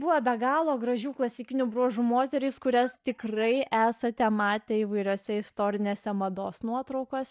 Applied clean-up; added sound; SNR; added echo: neural mask model DeepFilterNet 3.